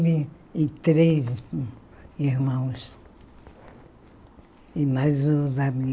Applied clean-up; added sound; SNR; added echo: none; none; none; none.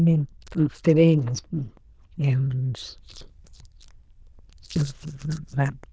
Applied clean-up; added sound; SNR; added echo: neural diffusion model UNIVERSE++.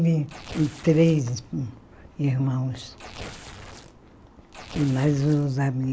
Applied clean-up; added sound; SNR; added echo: none; Tearing; 18 dB; none.